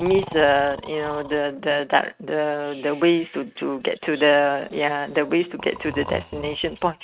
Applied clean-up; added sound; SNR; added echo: neural mask model RNNoise.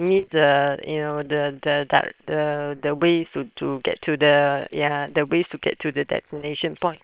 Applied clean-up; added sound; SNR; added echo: neural separator model SepFormer WHAM!.